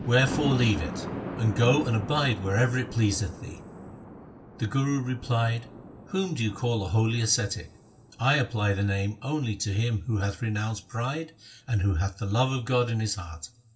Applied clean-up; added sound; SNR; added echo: none; Thunder; 13 dB; reverberation time 0.3 s.